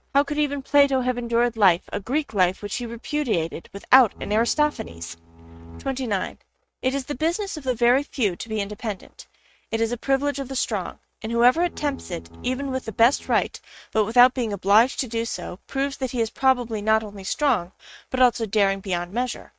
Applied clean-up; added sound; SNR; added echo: neural mask model RNNoise.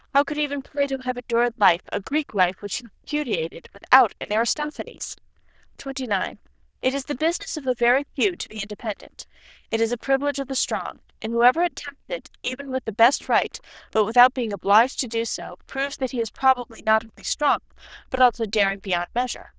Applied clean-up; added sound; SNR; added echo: neural diffusion model UNIVERSE++.